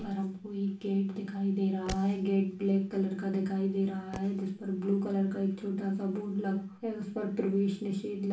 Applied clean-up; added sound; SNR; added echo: none; Fireworks; 17 dB; reverberation time 0.3 s.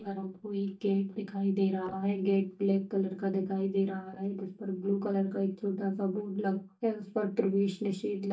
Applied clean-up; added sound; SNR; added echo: neural mask model DeepFilterNet 3.